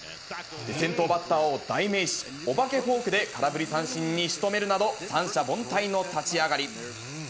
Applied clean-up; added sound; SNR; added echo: none; Frying (food); 15 dB; none.